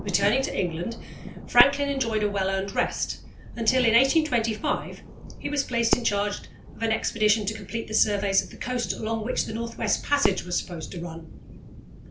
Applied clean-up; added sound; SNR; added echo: none; Thunder + Fireworks; 8 dB; none.